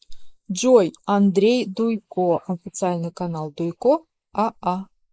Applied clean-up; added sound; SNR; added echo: neural mask model Resemble Enhance denoiser.